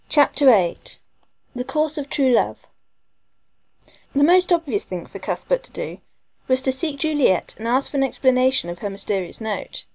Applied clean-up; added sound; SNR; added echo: none; none; none; none.